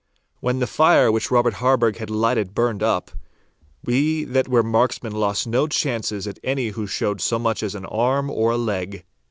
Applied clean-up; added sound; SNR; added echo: none; none; none; none.